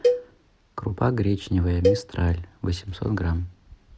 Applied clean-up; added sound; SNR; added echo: none; Cowbell; 3 dB; none.